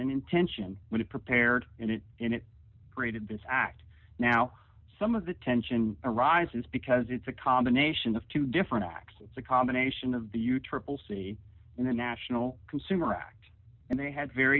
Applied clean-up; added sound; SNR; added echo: none; none; none; none.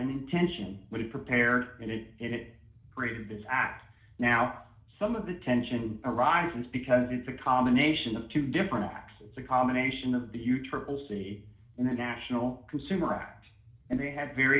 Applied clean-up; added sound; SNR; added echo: none; none; none; reverberation time 0.4 s.